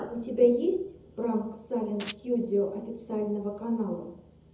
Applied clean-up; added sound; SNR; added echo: none; Domestic sounds, home sounds; 13 dB; reverberation time 0.7 s.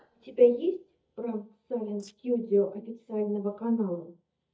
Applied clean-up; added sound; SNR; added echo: neural mask model DeepFilterNet 3.